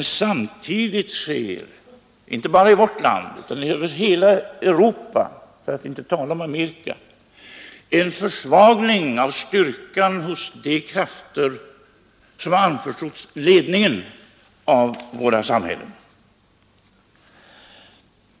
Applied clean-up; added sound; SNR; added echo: none; none; none; none.